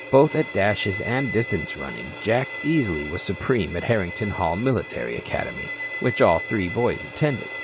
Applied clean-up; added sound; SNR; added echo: none; Bowed string instrument; 9 dB; none.